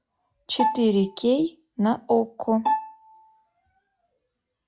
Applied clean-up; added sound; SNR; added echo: classical method log-MMSE.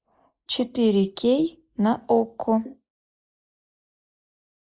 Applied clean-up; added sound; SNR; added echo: neural mask model Resemble Enhance denoiser.